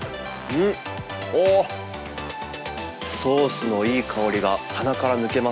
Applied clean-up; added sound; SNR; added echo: none; none; none; none.